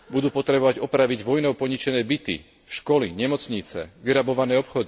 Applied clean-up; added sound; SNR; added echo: none; none; none; none.